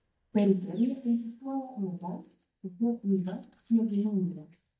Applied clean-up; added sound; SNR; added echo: neural mask model DeepFilterNet 3.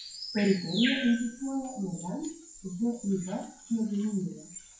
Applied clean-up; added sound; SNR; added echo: classical method WPE with log-MMSE.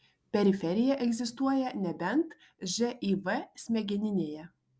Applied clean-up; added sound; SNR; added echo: none; none; none; none.